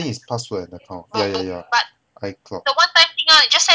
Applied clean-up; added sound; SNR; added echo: none; none; none; none.